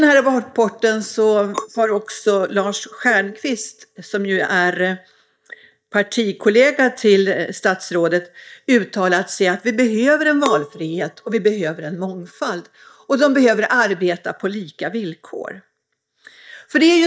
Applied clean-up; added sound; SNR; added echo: neural mask model DeepFilterNet 3.